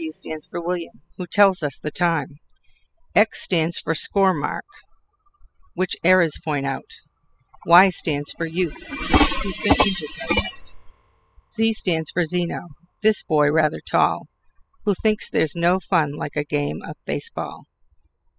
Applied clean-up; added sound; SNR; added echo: classical method spectral subtraction.